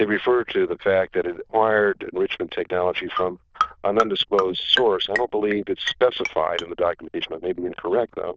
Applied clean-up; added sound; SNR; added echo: neural diffusion model UNIVERSE++.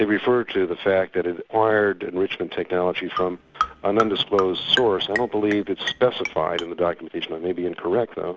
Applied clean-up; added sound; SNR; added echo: none; Marimba, xylophone; 8 dB; none.